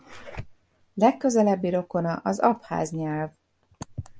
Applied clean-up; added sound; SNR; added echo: none; none; none; none.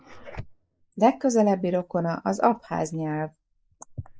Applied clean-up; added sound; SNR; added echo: neural mask model Resemble Enhance denoiser.